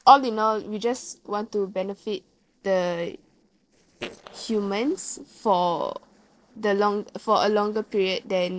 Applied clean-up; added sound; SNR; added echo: neural separator model SepFormer DNS4.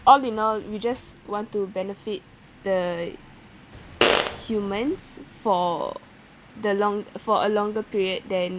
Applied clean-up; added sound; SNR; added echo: none; Fart; 0 dB; none.